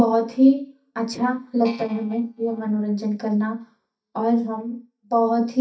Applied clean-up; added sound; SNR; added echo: neural mask model DeepFilterNet 3.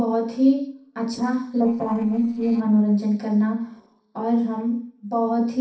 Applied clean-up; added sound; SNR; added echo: neural separator model SepFormer DNS4.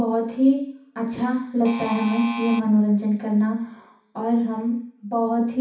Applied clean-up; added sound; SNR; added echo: none; Alarm; 10 dB; reverberation time 0.6 s.